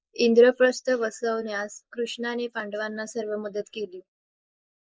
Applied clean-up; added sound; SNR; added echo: neural mask model Resemble Enhance denoiser.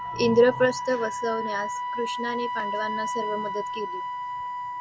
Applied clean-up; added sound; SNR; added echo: none; Wind instrument, woodwind instrument; 4 dB; none.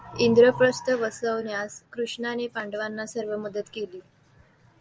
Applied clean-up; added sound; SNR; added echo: none; none; none; none.